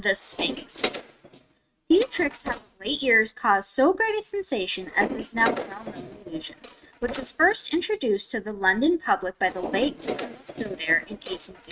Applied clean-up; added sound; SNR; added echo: neural mask model RNNoise.